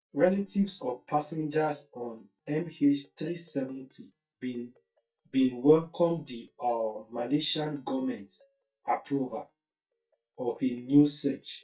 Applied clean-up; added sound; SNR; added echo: neural mask model DeepFilterNet 3.